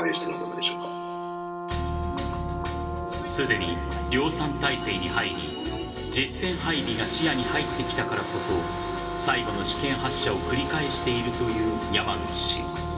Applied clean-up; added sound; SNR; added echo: none; Brass instrument; 5 dB; reverberation time 2.2 s.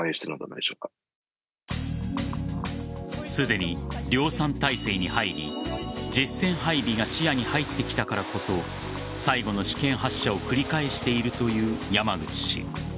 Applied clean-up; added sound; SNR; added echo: none; none; none; none.